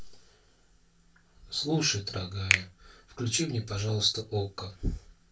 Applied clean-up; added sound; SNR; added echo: none; Finger snapping; 3 dB; reverberation time 0.1 s.